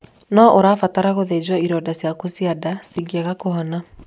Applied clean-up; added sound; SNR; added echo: none; none; none; none.